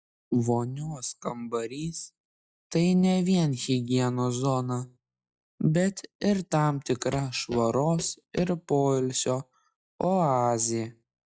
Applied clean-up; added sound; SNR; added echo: classical method log-MMSE.